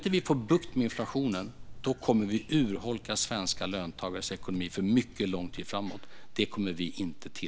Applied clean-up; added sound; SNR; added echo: none; Drip; 12 dB; none.